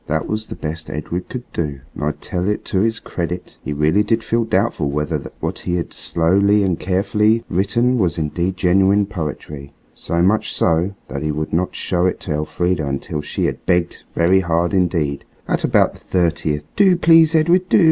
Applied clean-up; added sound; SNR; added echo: none; none; none; none.